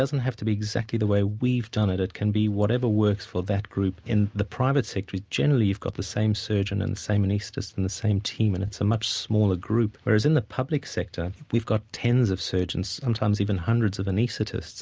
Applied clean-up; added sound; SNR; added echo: none; none; none; none.